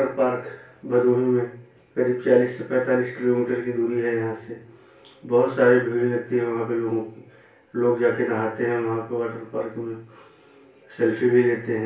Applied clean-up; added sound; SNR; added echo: none; none; none; reverberation time 0.3 s.